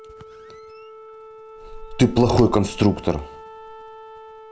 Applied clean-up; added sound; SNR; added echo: none; Wind instrument, woodwind instrument + Slam; 15 dB; none.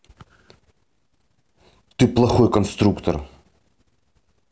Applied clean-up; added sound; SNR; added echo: none; none; none; none.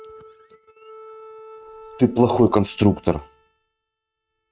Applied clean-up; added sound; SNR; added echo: neural mask model RNNoise.